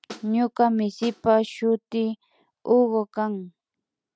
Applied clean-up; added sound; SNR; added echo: none; Snare drum; 18 dB; none.